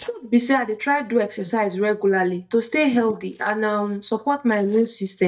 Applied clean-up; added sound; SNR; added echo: neural mask model DeepFilterNet 3.